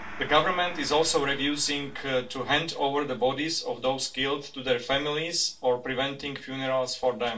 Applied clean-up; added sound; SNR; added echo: none; Gong; 16 dB; reverberation time 0.2 s.